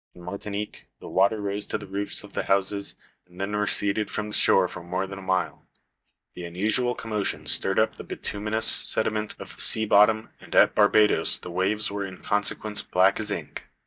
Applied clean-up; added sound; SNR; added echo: neural mask model DeepFilterNet 3.